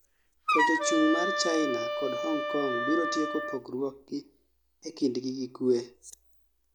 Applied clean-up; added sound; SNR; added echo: none; Wind instrument, woodwind instrument; -1 dB; none.